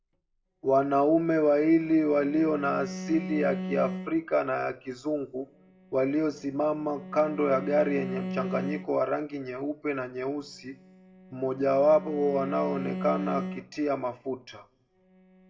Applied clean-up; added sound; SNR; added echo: none; Bowed string instrument; 11 dB; reverberation time 0.4 s.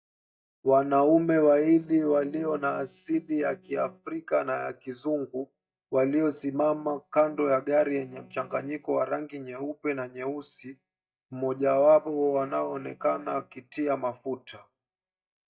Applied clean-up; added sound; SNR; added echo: neural mask model DeepFilterNet 3.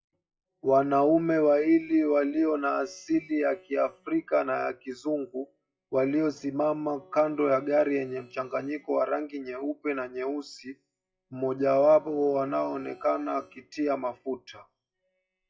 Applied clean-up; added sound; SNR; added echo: classical method WPE with log-MMSE.